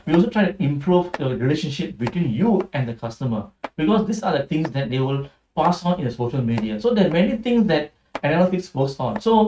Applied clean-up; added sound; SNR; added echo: neural mask model RNNoise.